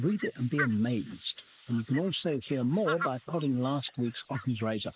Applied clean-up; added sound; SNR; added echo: neural mask model Resemble Enhance denoiser.